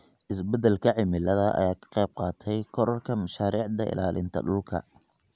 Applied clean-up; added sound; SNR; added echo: none; none; none; none.